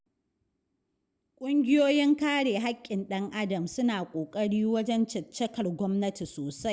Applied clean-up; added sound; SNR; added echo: none; none; none; none.